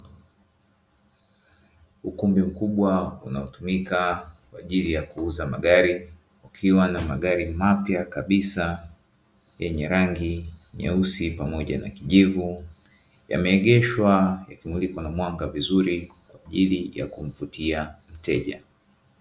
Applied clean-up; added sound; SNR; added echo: none; none; none; none.